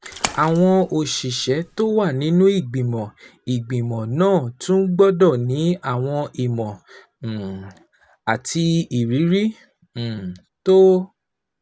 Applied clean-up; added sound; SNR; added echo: none; Splash, splatter; 14 dB; none.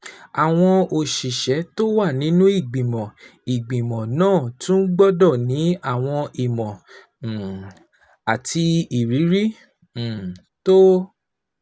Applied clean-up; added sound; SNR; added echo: none; none; none; none.